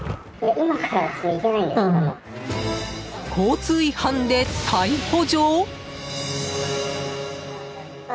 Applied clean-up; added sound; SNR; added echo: none; none; none; none.